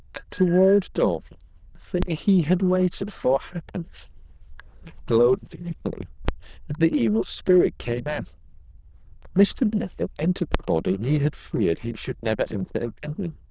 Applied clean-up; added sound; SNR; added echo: neural diffusion model UNIVERSE++.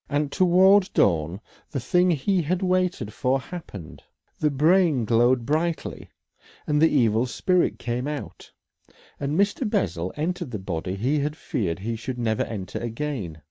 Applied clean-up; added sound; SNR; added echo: none; none; none; none.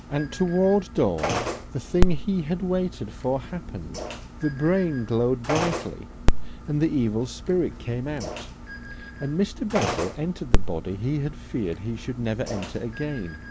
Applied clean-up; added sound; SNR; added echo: none; Telephone; 1 dB; none.